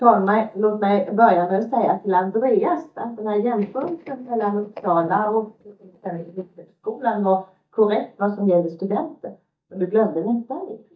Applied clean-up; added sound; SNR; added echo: neural mask model DeepFilterNet 3.